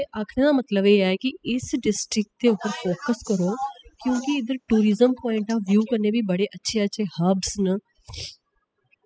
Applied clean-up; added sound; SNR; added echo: classical method spectral subtraction.